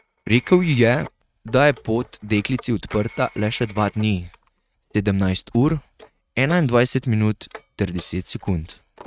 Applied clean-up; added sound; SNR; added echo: neural mask model RNNoise.